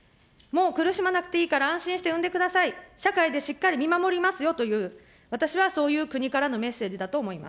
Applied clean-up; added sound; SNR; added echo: none; none; none; none.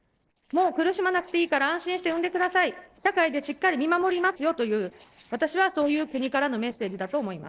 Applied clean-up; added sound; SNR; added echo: neural separator model SepFormer DNS4.